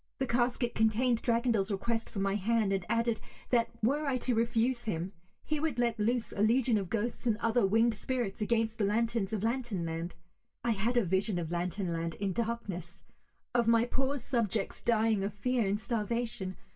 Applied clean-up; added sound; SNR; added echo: none; none; none; reverberation time 0.1 s.